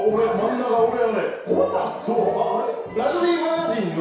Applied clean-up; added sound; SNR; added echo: none; none; none; reverberation time 0.7 s.